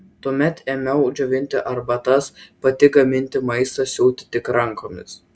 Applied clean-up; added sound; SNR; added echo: none; none; none; none.